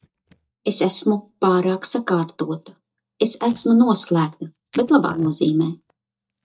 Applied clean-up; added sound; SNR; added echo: neural mask model DeepFilterNet 3.